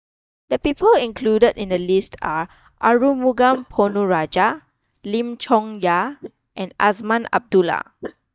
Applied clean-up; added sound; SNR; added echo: neural mask model DeepFilterNet 3.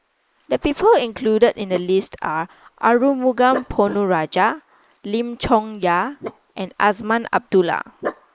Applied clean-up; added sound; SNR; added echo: neural mask model Resemble Enhance denoiser.